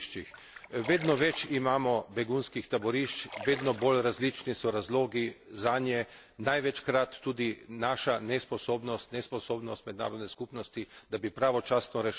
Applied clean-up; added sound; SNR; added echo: none; Splash, splatter; 14 dB; none.